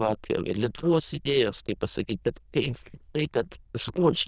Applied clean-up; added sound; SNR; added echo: neural diffusion model UNIVERSE++.